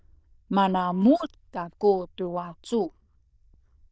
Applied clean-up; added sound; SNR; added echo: neural diffusion model UNIVERSE++.